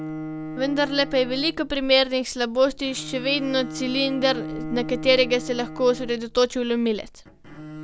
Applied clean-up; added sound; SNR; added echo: none; Bowed string instrument; 12 dB; none.